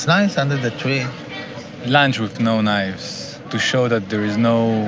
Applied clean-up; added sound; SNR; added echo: none; none; none; none.